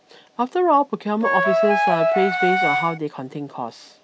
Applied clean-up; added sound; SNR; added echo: none; Wind instrument, woodwind instrument; -4 dB; none.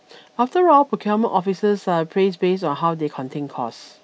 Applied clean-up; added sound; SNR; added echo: none; none; none; none.